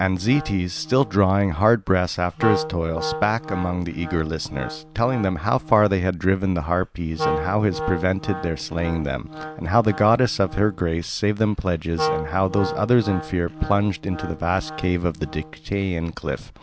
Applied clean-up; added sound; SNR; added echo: none; Wind instrument, woodwind instrument; 11 dB; none.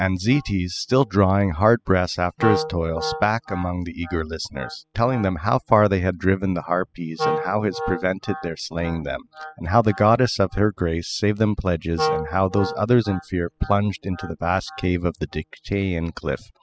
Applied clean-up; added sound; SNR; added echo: classical method spectral subtraction.